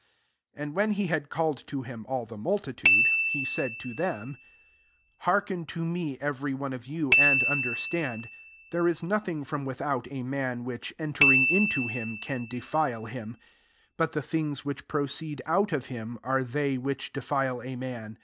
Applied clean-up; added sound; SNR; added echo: none; Bicycle bell; -2 dB; none.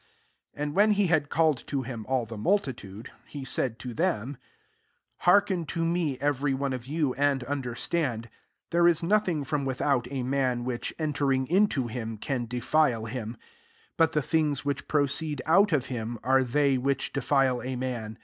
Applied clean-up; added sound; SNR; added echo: none; none; none; none.